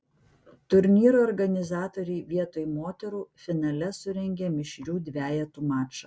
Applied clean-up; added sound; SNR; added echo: none; none; none; none.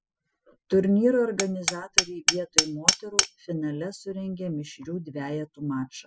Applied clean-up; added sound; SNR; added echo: classical method spectral subtraction.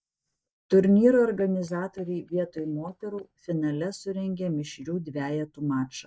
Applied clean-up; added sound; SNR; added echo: neural mask model DeepFilterNet 3.